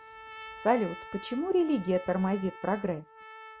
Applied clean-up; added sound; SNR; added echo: none; Trumpet; 16 dB; none.